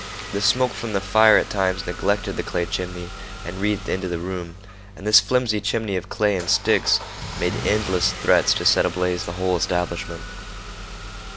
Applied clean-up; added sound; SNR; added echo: none; Engine starting / Car; 11 dB; none.